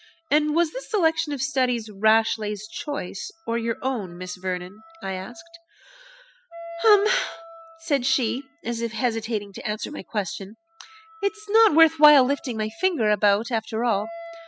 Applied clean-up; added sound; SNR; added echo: classical method spectral subtraction.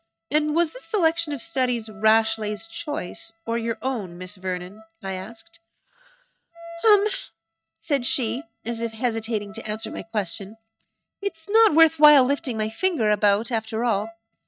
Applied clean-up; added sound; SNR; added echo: neural mask model RNNoise.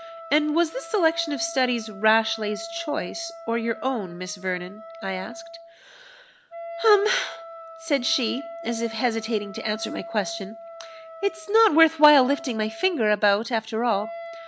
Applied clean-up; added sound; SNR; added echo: none; Wind instrument, woodwind instrument; 15 dB; none.